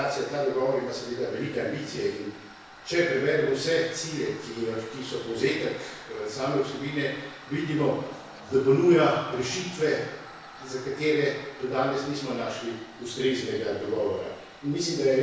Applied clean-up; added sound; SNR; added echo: none; Tools; 19 dB; reverberation time 1.1 s.